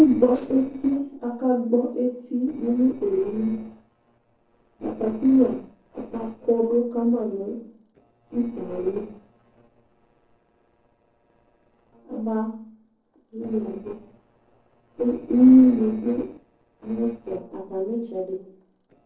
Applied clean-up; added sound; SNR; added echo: neural separator model SepFormer DNS4.